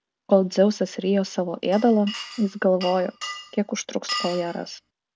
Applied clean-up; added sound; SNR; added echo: none; Glass; 12 dB; none.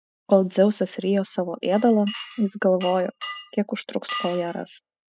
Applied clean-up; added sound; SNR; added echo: classical method spectral subtraction.